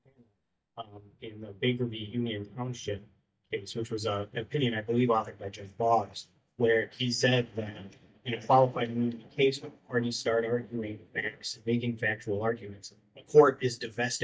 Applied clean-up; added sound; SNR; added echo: neural mask model DeepFilterNet 3.